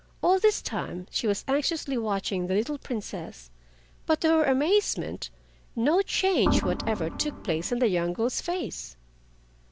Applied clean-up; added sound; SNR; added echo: none; Organ; 2 dB; none.